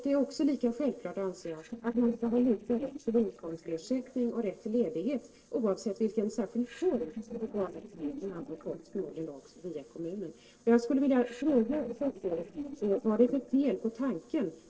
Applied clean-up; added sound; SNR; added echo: neural separator model SepFormer DNS4.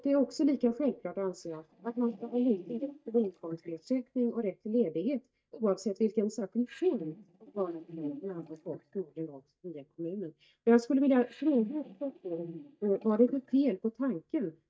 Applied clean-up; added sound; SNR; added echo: neural mask model DeepFilterNet 3.